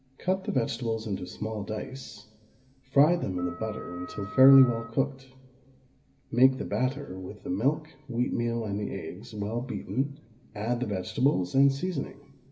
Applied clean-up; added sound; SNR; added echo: none; Wind instrument, woodwind instrument; 15 dB; reverberation time 2.8 s.